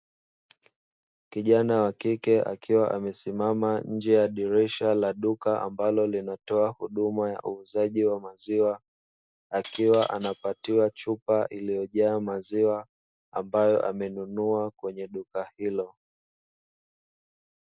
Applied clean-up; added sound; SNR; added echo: none; Cutlery, silverware; 18 dB; none.